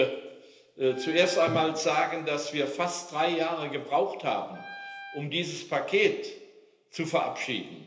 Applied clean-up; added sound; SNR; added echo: none; Wind instrument, woodwind instrument; 16 dB; reverberation time 1.4 s.